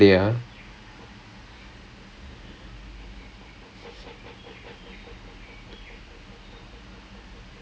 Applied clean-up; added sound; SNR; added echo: none; none; none; none.